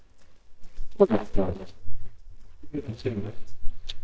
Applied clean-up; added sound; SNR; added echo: neural mask model DeepFilterNet 3.